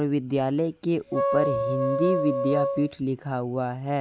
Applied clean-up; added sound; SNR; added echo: none; Wind instrument, woodwind instrument; 1 dB; none.